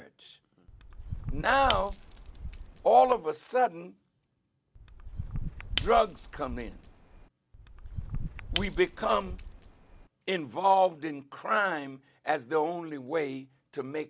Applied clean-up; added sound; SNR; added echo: none; Shatter / Crushing; 7 dB; none.